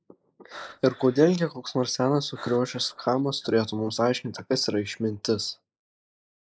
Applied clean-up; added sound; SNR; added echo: neural mask model Resemble Enhance denoiser.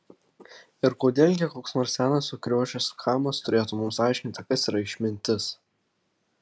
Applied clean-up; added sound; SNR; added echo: none; none; none; none.